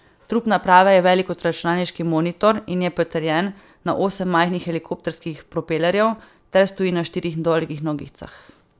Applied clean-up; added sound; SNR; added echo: none; none; none; none.